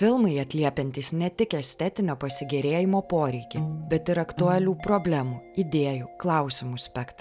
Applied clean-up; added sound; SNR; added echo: none; Piano; 7 dB; none.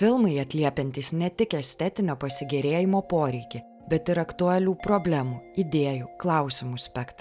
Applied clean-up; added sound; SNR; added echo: none; none; none; none.